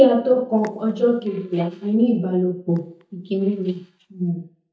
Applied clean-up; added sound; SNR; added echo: neural mask model DeepFilterNet 3.